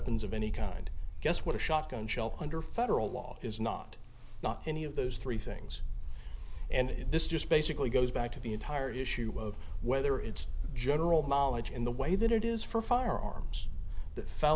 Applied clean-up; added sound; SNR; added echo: none; Bark; 0 dB; none.